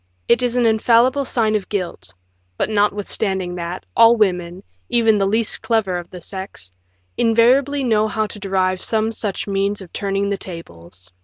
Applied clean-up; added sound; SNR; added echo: none; none; none; none.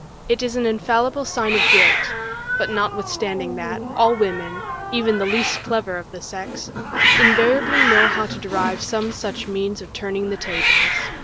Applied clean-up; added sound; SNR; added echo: none; Hiss; -1 dB; none.